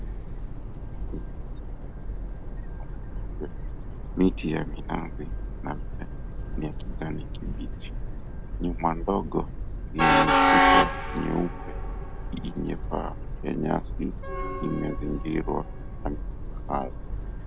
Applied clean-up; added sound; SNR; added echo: none; Train; -4 dB; none.